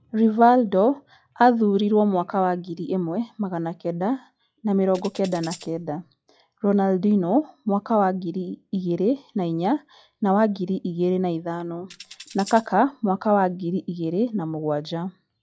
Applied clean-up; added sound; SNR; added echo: classical method log-MMSE.